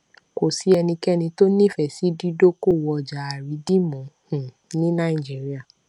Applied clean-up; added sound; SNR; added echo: none; none; none; none.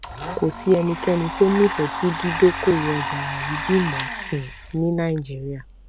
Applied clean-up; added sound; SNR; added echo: none; Domestic sounds, home sounds; 7 dB; none.